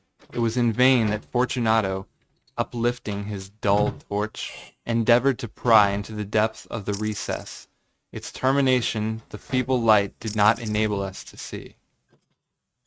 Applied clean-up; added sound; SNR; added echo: neural mask model RNNoise.